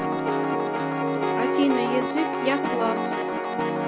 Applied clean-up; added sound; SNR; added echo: none; Piano; -4 dB; none.